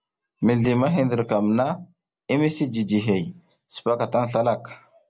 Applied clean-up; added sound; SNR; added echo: none; none; none; none.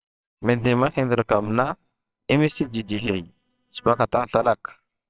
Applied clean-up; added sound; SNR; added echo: neural separator model SepFormer WHAMR!.